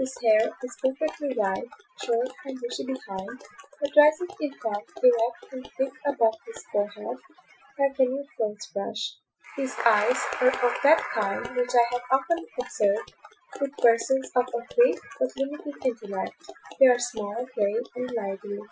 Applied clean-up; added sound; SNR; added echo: classical method Wiener filter.